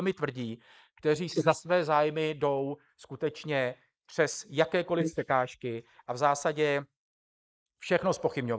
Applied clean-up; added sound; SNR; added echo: neural mask model Resemble Enhance denoiser.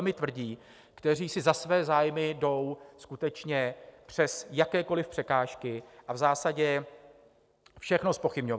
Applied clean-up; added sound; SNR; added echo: none; none; none; none.